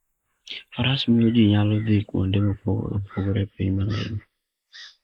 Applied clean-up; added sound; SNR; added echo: neural mask model Resemble Enhance denoiser.